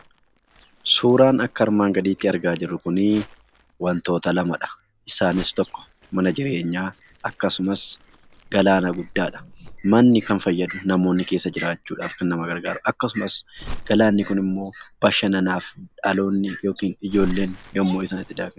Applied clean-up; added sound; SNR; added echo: none; Crumpling, crinkling; 18 dB; none.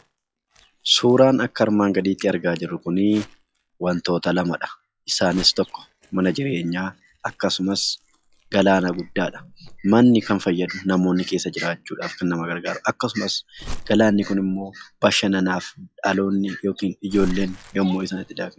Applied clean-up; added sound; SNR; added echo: classical method log-MMSE.